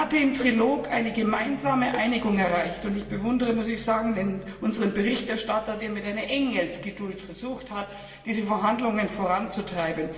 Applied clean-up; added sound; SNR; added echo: none; Cowbell; 17 dB; reverberation time 2.2 s.